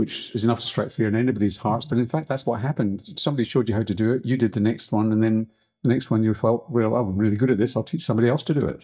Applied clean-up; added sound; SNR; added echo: neural mask model DeepFilterNet 3.